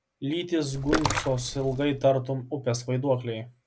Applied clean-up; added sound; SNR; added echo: none; Splash, splatter; 5 dB; none.